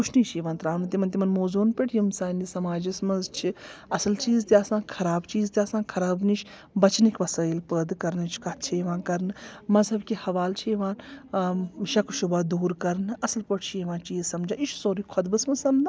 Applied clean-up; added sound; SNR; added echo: none; none; none; none.